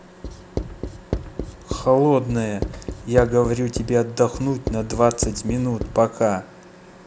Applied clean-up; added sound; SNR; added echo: none; Writing; 9 dB; none.